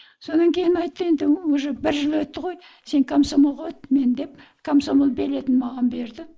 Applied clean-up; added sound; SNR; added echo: neural mask model Resemble Enhance denoiser.